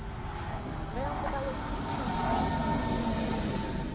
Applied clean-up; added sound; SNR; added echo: none; Train; -4 dB; none.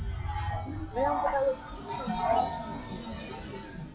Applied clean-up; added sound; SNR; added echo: classical method log-MMSE.